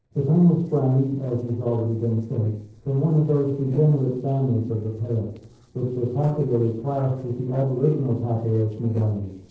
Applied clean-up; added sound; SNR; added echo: neural separator model SepFormer DNS4.